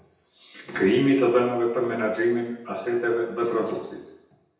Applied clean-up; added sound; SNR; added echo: none; none; none; reverberation time 0.8 s.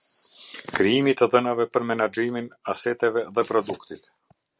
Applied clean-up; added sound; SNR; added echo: none; none; none; none.